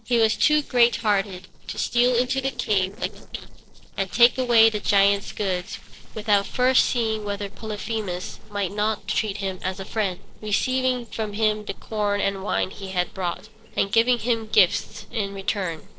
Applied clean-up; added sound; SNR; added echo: neural separator model SepFormer DNS4.